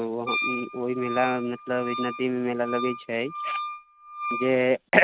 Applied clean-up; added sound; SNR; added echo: none; Wind instrument, woodwind instrument; 7 dB; none.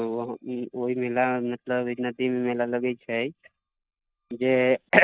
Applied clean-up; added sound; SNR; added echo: neural mask model DeepFilterNet 3.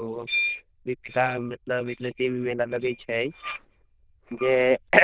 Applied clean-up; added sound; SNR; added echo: neural diffusion model UNIVERSE++.